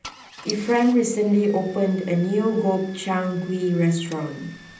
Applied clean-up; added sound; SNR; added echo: none; Engine starting / Car; 20 dB; reverberation time 0.6 s.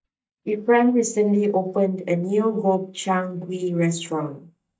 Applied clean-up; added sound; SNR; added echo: neural mask model DeepFilterNet 3.